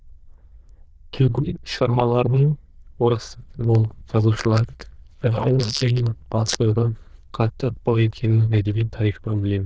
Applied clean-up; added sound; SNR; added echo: neural diffusion model UNIVERSE++.